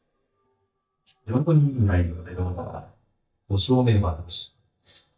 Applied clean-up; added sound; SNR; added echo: neural mask model DeepFilterNet 3.